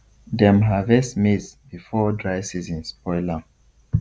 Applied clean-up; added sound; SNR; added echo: none; none; none; none.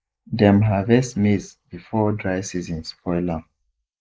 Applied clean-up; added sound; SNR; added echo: neural mask model Resemble Enhance denoiser.